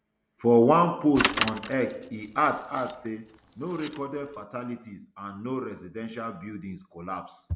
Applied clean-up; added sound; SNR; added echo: none; Bicycle; 7 dB; none.